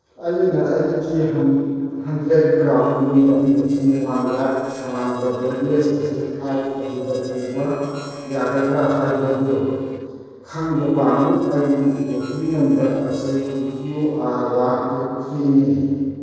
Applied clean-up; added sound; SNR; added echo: neural separator model SepFormer DNS4.